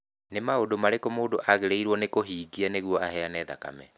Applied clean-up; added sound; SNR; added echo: none; none; none; none.